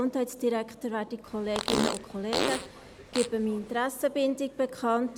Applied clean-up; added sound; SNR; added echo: none; Fart; 3 dB; none.